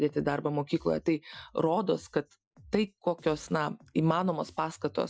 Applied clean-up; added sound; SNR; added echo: classical method Wiener filter.